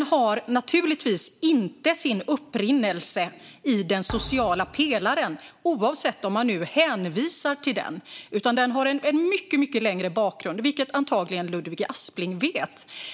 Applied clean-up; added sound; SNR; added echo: none; Thump, thud; 16 dB; none.